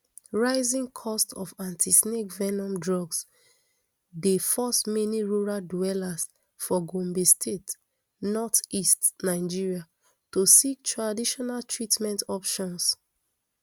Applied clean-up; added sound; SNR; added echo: none; none; none; none.